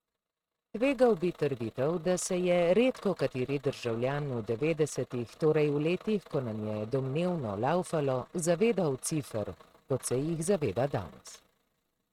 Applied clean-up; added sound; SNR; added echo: neural mask model RNNoise.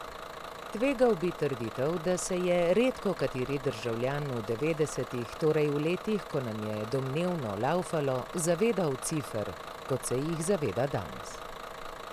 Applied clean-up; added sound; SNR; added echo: none; Bus / Engine; 11 dB; none.